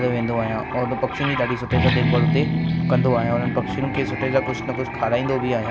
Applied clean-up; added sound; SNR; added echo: none; Guitar; 0 dB; none.